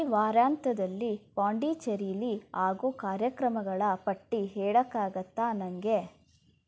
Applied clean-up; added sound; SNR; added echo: none; none; none; none.